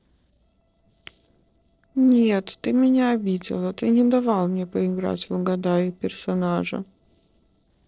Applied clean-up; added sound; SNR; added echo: neural separator model SepFormer DNS4.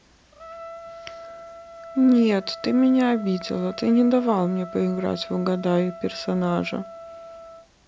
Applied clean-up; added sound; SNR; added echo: none; Trumpet; 16 dB; none.